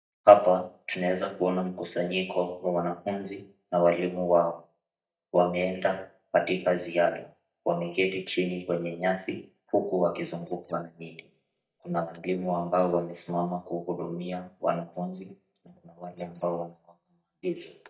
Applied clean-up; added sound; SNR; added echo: neural mask model DeepFilterNet 3.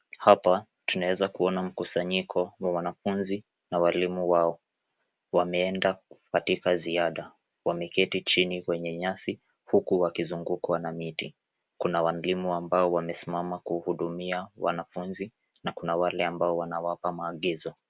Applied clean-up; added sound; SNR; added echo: none; none; none; none.